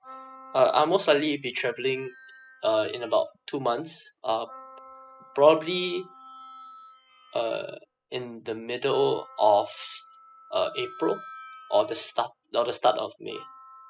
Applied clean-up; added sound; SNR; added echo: classical method spectral subtraction.